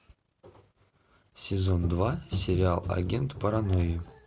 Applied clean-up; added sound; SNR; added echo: none; none; none; none.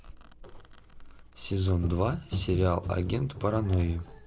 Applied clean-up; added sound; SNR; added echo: none; Domestic sounds, home sounds; 20 dB; none.